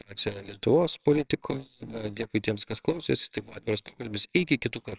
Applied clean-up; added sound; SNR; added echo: neural separator model SepFormer WHAMR!.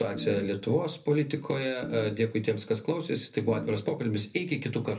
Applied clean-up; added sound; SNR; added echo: none; Organ; 6 dB; reverberation time 0.3 s.